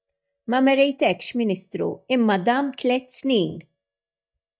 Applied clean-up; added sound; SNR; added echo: neural mask model DeepFilterNet 3.